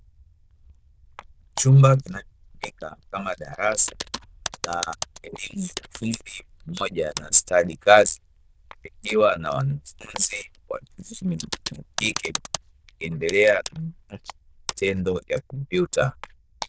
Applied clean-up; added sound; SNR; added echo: neural diffusion model UNIVERSE++.